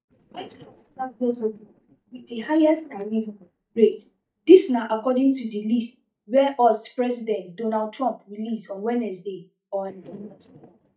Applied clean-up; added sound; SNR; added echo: neural mask model DeepFilterNet 3.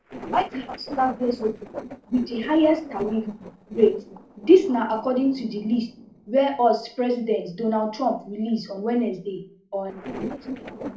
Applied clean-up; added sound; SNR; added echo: neural separator model SepFormer DNS4.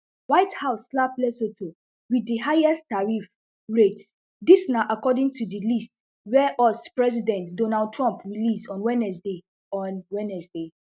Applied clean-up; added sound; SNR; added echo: none; none; none; none.